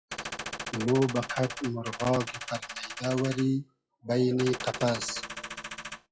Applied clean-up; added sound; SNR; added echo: classical method log-MMSE.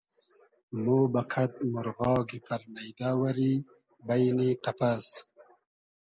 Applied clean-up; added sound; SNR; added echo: none; none; none; none.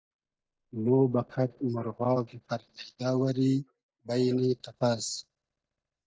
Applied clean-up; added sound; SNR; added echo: neural mask model DeepFilterNet 3.